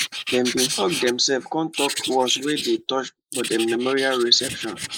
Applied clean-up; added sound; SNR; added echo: neural mask model Resemble Enhance denoiser.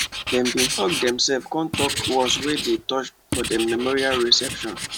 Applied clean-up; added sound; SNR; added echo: none; Writing; 5 dB; none.